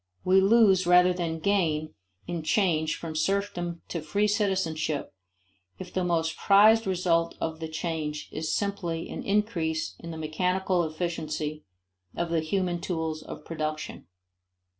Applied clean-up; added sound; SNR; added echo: none; none; none; none.